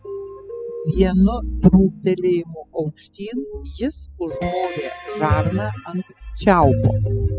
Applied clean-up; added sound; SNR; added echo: classical method spectral subtraction.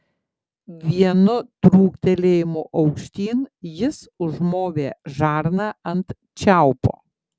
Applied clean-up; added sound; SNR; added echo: none; none; none; none.